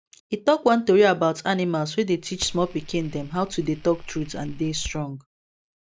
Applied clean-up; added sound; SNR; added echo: none; Fire; 14 dB; none.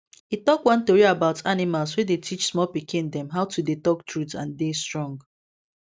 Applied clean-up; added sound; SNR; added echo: none; none; none; none.